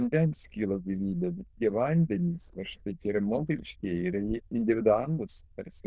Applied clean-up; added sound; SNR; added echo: neural diffusion model UNIVERSE++.